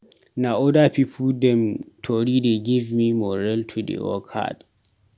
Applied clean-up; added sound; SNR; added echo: none; none; none; none.